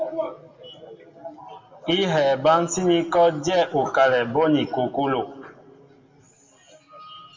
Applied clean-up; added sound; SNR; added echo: none; none; none; reverberation time 1.3 s.